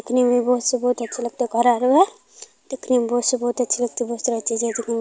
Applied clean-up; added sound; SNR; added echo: none; none; none; none.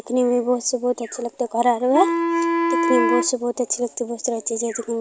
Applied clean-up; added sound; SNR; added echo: none; Wind instrument, woodwind instrument; 1 dB; none.